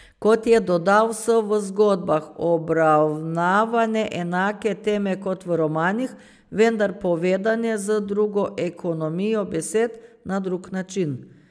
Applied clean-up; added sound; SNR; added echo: none; none; none; none.